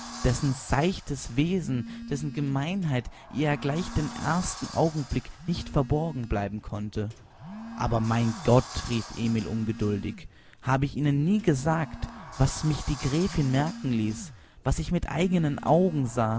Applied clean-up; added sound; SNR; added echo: none; Sliding door + Telephone; 15 dB; none.